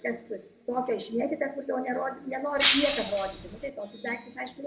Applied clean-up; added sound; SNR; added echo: none; Shatter; -2 dB; reverberation time 0.6 s.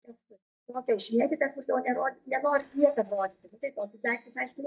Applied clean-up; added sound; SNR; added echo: neural mask model DeepFilterNet 3.